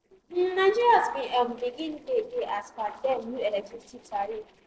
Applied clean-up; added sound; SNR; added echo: neural separator model SepFormer DNS4.